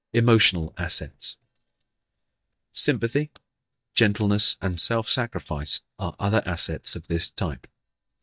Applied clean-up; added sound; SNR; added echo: neural mask model DeepFilterNet 3.